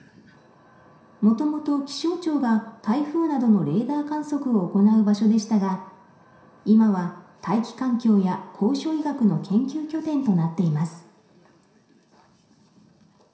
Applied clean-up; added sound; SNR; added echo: none; none; none; reverberation time 0.7 s.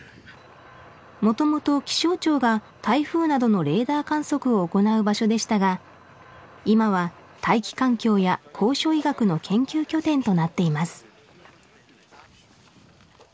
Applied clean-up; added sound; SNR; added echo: none; none; none; none.